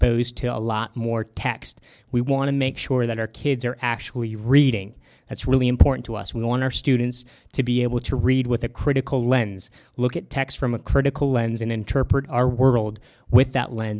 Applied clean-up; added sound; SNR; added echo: none; none; none; none.